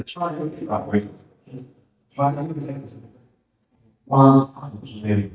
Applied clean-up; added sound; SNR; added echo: neural mask model DeepFilterNet 3.